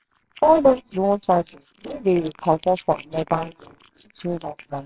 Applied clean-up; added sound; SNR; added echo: neural separator model SepFormer WHAMR!.